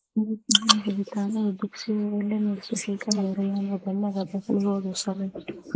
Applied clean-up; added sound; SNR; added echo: neural mask model Resemble Enhance denoiser.